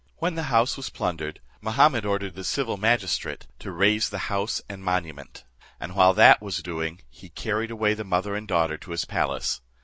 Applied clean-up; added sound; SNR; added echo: none; none; none; none.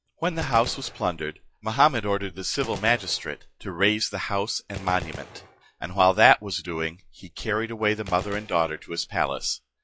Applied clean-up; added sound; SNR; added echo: classical method log-MMSE.